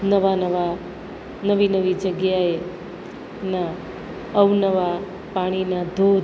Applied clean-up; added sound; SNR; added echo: none; none; none; none.